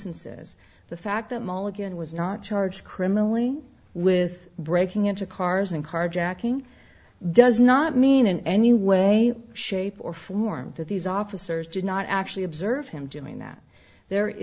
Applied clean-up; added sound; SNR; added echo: none; none; none; none.